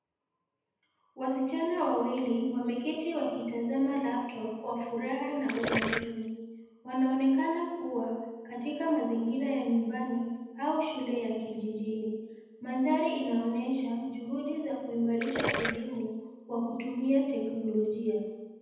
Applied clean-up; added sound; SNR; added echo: none; Gurgling; 8 dB; reverberation time 1.0 s.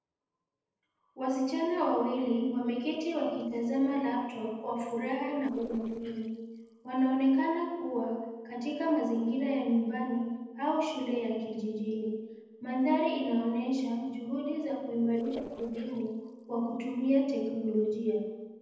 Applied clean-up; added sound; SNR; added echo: neural separator model SepFormer DNS4.